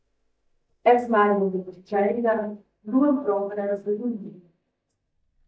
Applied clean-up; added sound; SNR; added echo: neural mask model DeepFilterNet 3.